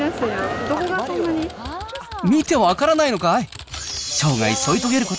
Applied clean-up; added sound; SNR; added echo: none; Typing; 19 dB; none.